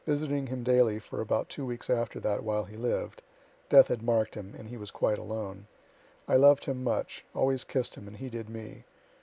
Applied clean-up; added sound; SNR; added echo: none; none; none; none.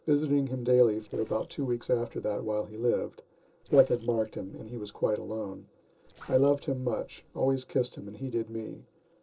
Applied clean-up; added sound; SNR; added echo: neural separator model SepFormer DNS4.